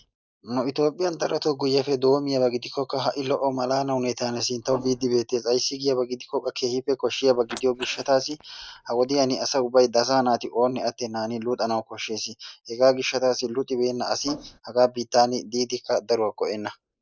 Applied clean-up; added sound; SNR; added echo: neural mask model Resemble Enhance denoiser.